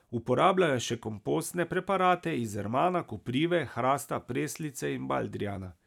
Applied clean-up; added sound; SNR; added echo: none; none; none; none.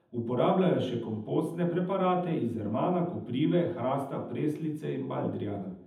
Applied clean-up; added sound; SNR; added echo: none; none; none; reverberation time 0.8 s.